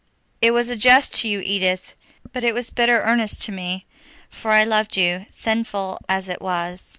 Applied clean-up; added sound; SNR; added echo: none; none; none; none.